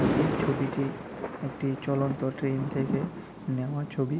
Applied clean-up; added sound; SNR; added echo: none; Thunder; 2 dB; none.